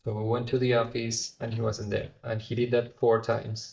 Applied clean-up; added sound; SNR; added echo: neural mask model DeepFilterNet 3.